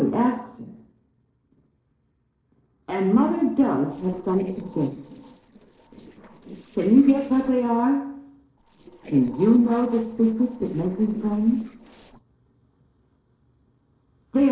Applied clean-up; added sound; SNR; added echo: neural separator model SepFormer DNS4.